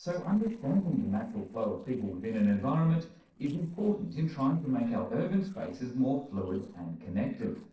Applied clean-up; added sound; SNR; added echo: neural separator model SepFormer DNS4.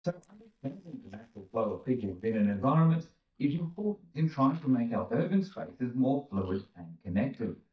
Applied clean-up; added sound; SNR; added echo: neural mask model DeepFilterNet 3.